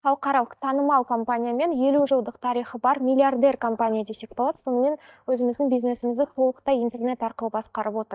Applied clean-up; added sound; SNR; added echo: neural mask model DeepFilterNet 3.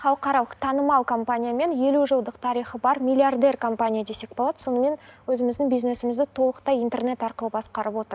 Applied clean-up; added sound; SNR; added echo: none; none; none; none.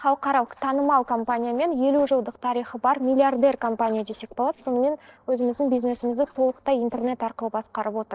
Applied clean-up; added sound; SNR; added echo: neural separator model SepFormer DNS4.